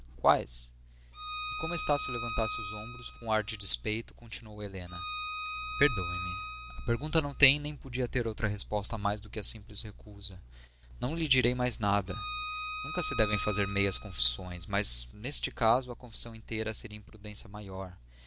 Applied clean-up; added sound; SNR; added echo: none; Bowed string instrument; 8 dB; none.